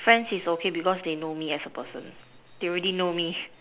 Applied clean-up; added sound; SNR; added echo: none; none; none; none.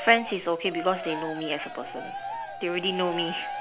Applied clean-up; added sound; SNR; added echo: none; Cheering; 8 dB; none.